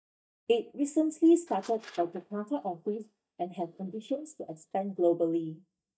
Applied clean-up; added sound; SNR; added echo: neural mask model DeepFilterNet 3.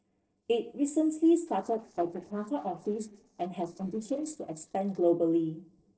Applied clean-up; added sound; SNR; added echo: neural separator model SepFormer DNS4.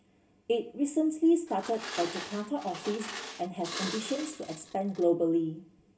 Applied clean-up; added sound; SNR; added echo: none; Glass; 10 dB; reverberation time 0.2 s.